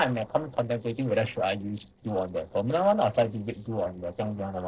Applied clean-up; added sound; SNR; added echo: neural separator model SepFormer DNS4.